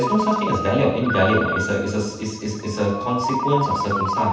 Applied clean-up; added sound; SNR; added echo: none; Ringtone; 4 dB; reverberation time 0.8 s.